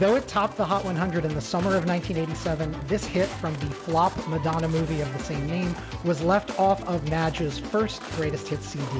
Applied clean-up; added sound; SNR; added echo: none; Walk, footsteps; 19 dB; none.